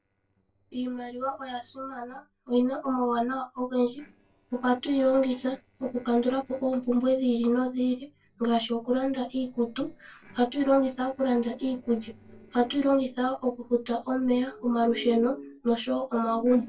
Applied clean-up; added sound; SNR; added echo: neural separator model SepFormer DNS4.